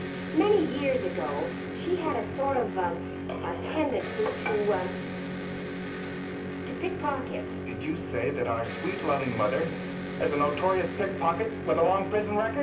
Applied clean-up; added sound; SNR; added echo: none; Electric guitar; 5 dB; reverberation time 0.3 s.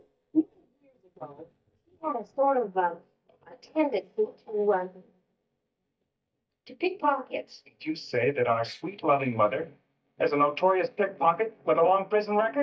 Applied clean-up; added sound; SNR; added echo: neural mask model DeepFilterNet 3.